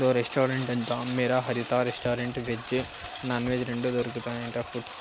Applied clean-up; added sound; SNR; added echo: none; Engine; 13 dB; none.